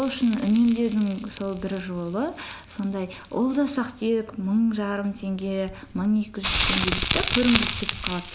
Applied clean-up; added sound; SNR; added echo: none; Crackle; 6 dB; none.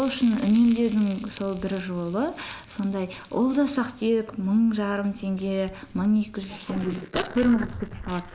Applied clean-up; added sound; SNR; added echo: neural mask model Resemble Enhance denoiser.